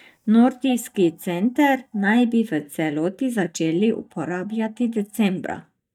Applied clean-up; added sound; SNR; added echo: neural mask model DeepFilterNet 3.